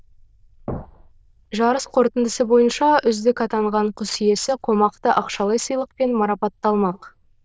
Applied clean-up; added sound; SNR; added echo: neural diffusion model UNIVERSE++.